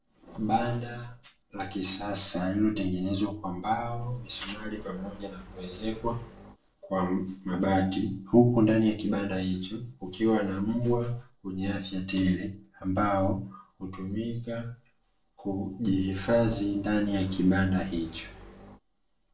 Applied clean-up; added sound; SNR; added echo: neural separator model SepFormer DNS4.